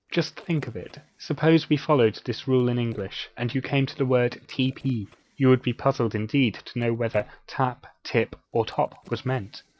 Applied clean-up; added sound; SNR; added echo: neural separator model SepFormer DNS4.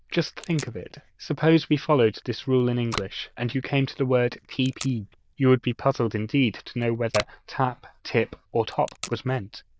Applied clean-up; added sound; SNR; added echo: neural diffusion model UNIVERSE++.